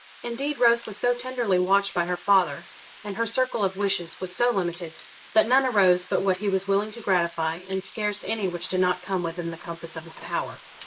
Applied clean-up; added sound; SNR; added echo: neural mask model Resemble Enhance denoiser.